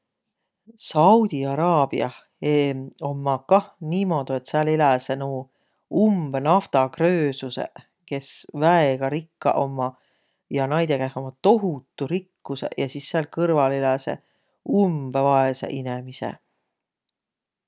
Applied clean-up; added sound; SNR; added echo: none; none; none; none.